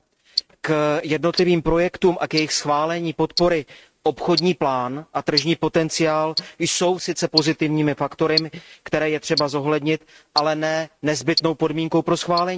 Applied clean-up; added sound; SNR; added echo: neural mask model RNNoise.